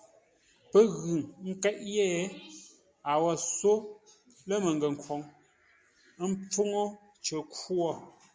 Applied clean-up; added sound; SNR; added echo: none; none; none; none.